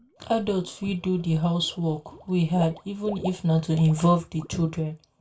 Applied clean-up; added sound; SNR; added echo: none; Water / Liquid; 19 dB; reverberation time 0.2 s.